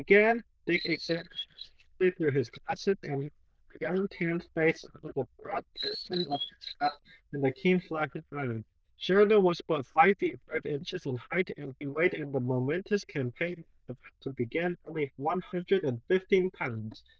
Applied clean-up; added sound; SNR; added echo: neural diffusion model UNIVERSE++.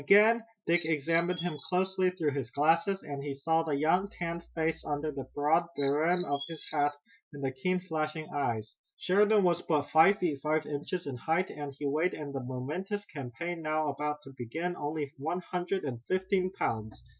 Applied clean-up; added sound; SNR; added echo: classical method Wiener filter.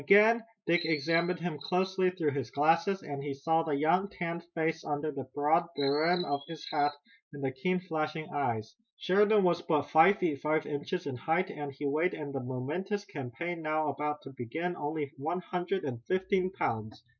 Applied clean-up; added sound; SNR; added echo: neural mask model Resemble Enhance denoiser.